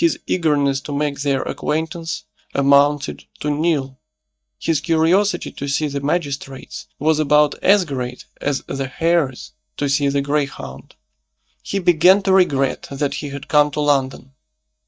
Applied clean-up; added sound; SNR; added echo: neural mask model DeepFilterNet 3.